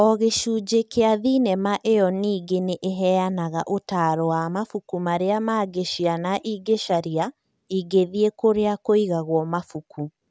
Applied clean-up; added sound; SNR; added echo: none; none; none; none.